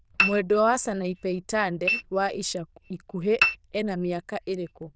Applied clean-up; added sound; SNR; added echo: neural diffusion model UNIVERSE++.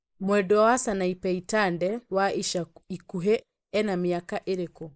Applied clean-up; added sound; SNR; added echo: neural mask model Resemble Enhance denoiser.